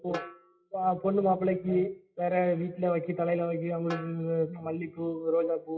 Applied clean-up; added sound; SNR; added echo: classical method WPE with log-MMSE.